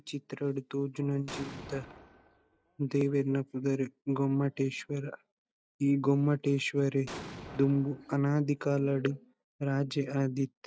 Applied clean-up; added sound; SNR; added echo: none; Explosion; 16 dB; none.